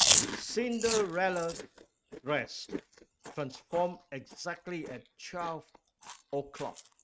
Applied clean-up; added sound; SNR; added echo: neural mask model RNNoise.